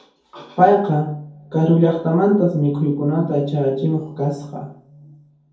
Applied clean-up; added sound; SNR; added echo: none; none; none; reverberation time 0.6 s.